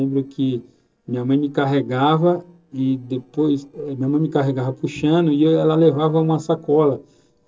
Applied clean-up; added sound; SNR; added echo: neural separator model SepFormer DNS4.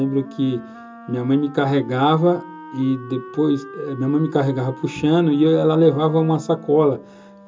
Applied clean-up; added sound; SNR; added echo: none; Wind instrument, woodwind instrument; 19 dB; reverberation time 0.2 s.